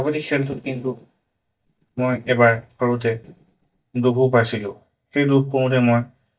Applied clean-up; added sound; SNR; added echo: neural mask model DeepFilterNet 3.